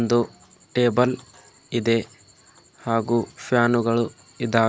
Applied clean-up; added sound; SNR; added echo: none; none; none; none.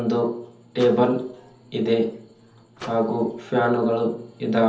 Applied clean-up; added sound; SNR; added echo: none; Microwave oven; 20 dB; reverberation time 0.7 s.